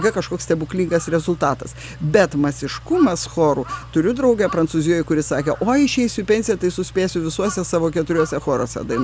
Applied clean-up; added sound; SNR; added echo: none; Engine + Crow; 16 dB; none.